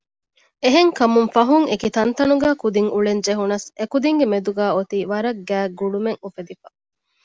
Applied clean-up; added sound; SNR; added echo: none; none; none; none.